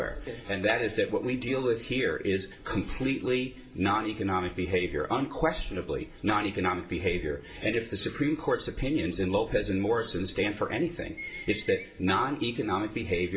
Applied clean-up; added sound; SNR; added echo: none; Screech; 16 dB; reverberation time 1.7 s.